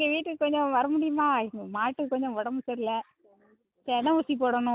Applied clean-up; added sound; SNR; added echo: none; none; none; none.